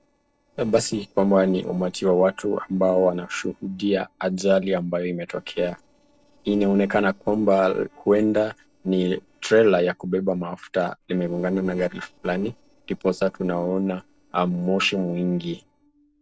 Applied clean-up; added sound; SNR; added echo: neural separator model SepFormer DNS4.